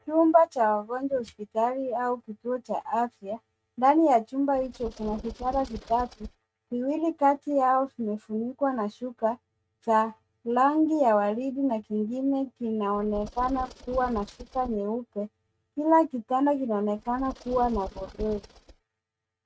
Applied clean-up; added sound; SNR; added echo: neural mask model RNNoise.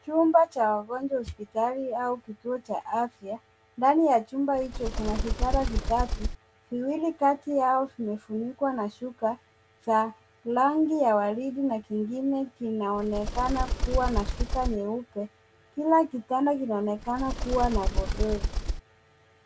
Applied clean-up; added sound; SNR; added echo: none; Bird; 1 dB; none.